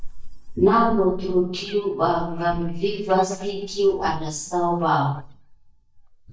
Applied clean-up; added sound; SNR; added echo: neural mask model DeepFilterNet 3.